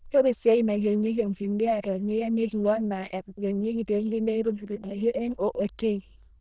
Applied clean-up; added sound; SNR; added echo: neural diffusion model UNIVERSE++.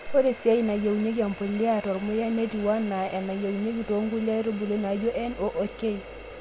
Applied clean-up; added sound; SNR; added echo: none; Water tap, faucet; 16 dB; none.